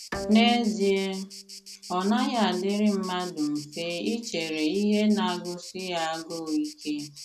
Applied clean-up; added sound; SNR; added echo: none; Bowed string instrument + Insect; 15 dB; none.